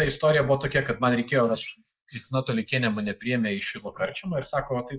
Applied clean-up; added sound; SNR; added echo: neural mask model Resemble Enhance denoiser.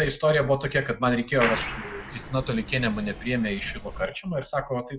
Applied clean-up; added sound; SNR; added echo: none; Sliding door + Clapping; 10 dB; none.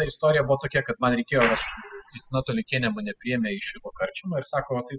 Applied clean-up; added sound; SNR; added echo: classical method spectral subtraction.